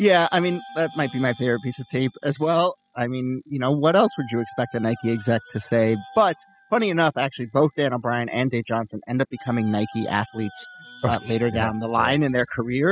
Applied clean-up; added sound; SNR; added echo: classical method spectral subtraction.